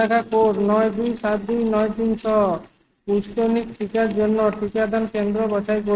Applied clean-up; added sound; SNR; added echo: neural mask model RNNoise.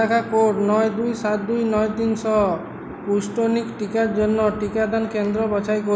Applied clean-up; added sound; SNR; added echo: none; none; none; none.